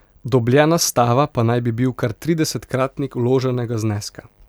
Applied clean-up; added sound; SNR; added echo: none; none; none; none.